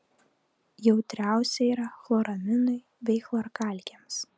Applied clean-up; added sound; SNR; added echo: none; none; none; none.